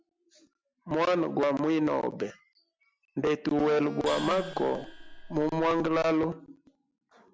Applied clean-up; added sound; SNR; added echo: none; Gong + Wind instrument, woodwind instrument; 13 dB; none.